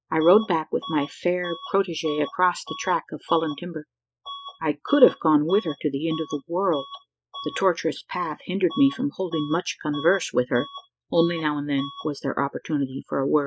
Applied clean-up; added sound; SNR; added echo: classical method spectral subtraction.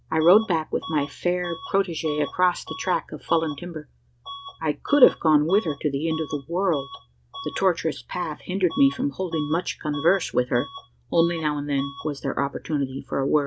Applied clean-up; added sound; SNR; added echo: none; Bus / Alarm; 16 dB; none.